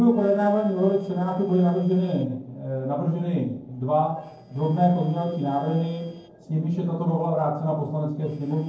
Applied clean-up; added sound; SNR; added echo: neural separator model SepFormer DNS4.